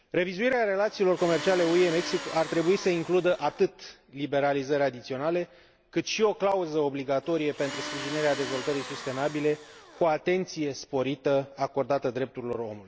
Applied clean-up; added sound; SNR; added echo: none; Tools; 12 dB; none.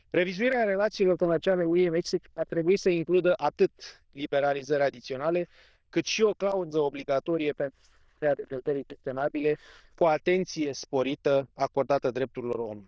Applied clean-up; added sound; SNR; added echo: neural diffusion model UNIVERSE++.